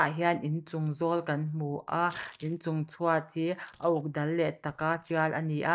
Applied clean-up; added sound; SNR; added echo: neural mask model DeepFilterNet 3.